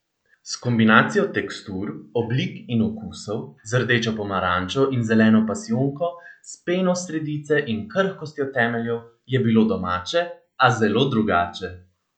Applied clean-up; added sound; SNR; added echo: none; none; none; none.